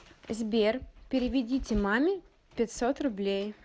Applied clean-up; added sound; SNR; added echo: none; none; none; none.